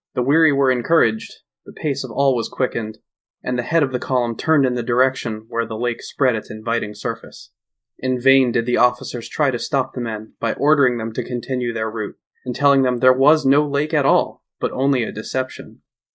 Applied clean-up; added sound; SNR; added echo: neural mask model Resemble Enhance denoiser.